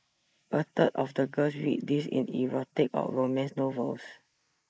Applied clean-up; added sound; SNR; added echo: neural mask model Resemble Enhance denoiser.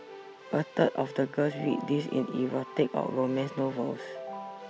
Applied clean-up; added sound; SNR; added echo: none; Keyboard (musical); 13 dB; none.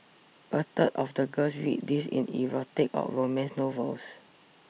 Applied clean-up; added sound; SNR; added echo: none; none; none; none.